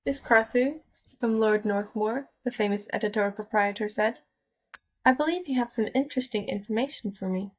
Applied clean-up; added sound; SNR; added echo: neural mask model DeepFilterNet 3.